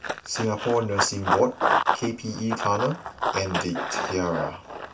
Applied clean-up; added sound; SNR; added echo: none; Run; 1 dB; reverberation time 0.3 s.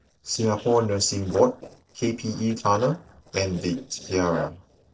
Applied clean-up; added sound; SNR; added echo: neural separator model SepFormer DNS4.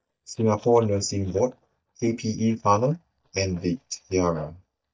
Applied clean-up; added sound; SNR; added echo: neural mask model DeepFilterNet 3.